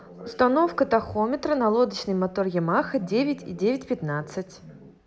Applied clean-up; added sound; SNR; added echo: none; none; none; none.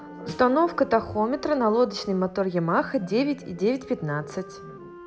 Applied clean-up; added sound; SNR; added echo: none; Wind instrument, woodwind instrument + Snare drum; 19 dB; none.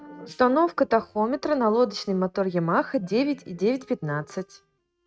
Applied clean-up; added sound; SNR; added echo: neural mask model RNNoise.